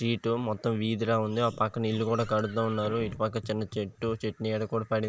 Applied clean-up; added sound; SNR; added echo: none; Livestock, farm animals, working animals; 19 dB; none.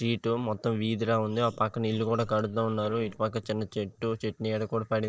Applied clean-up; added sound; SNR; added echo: neural separator model SepFormer DNS4.